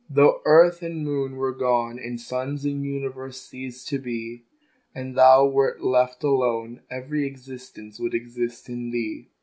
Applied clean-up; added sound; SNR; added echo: none; none; none; none.